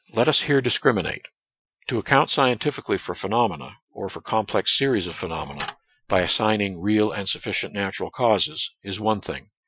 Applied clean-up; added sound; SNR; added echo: classical method Wiener filter.